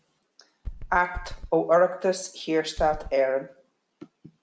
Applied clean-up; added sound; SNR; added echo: none; Run; 10 dB; none.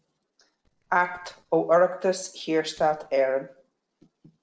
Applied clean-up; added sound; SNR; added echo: neural separator model SepFormer DNS4.